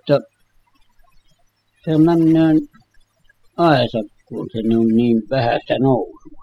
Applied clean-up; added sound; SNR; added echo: classical method spectral subtraction.